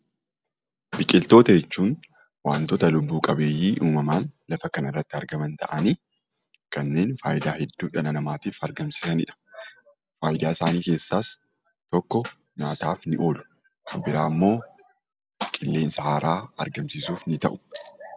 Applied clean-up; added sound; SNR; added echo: none; none; none; none.